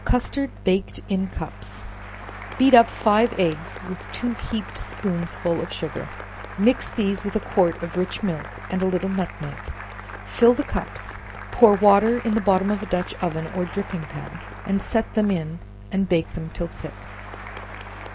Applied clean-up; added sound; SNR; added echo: none; Applause; 15 dB; none.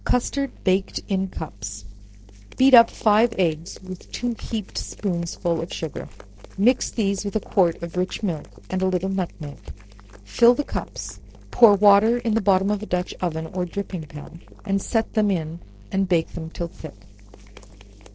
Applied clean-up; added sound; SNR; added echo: neural separator model SepFormer DNS4.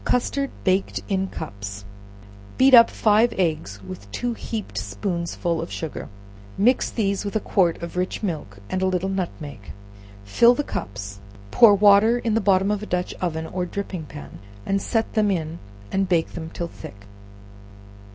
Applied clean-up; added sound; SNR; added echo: none; none; none; none.